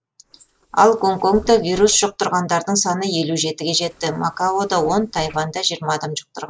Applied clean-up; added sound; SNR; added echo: neural mask model Resemble Enhance denoiser.